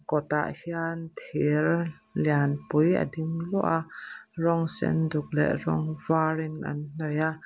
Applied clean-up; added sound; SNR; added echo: none; none; none; none.